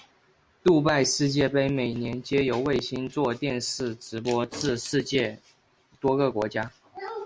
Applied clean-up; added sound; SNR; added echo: none; none; none; none.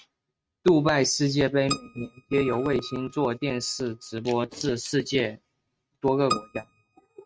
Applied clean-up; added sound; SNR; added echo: neural mask model RNNoise.